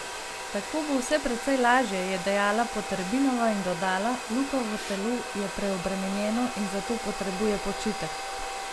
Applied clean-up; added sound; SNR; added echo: none; Domestic sounds, home sounds; 7 dB; none.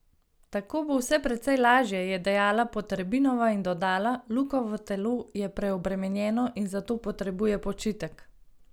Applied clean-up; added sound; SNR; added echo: none; none; none; none.